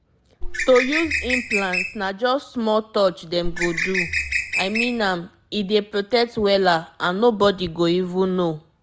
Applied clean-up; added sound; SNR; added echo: none; Bird; 2 dB; none.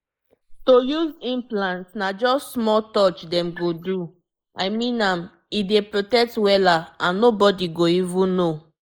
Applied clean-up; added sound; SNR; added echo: neural mask model Resemble Enhance denoiser.